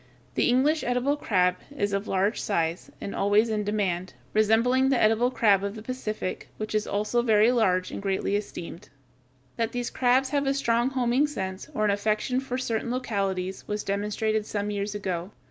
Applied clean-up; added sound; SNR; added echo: none; none; none; none.